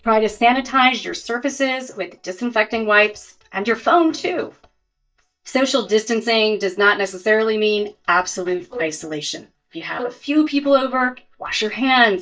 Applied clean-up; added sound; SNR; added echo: neural mask model DeepFilterNet 3.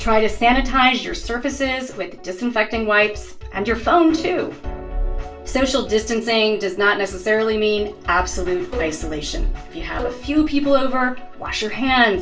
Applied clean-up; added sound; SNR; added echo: none; Bowed string instrument; 13 dB; reverberation time 0.3 s.